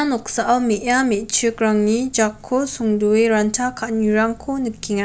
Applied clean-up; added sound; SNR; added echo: none; none; none; none.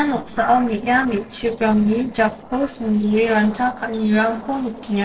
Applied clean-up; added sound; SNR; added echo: neural separator model SepFormer DNS4.